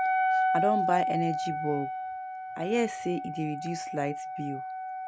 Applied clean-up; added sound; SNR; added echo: none; Wind instrument, woodwind instrument; -2 dB; none.